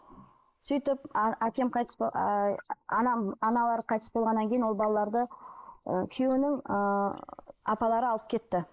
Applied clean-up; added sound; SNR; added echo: neural mask model Resemble Enhance denoiser.